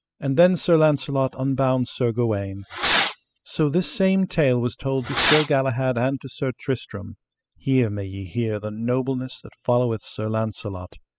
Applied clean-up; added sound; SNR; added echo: classical method spectral subtraction.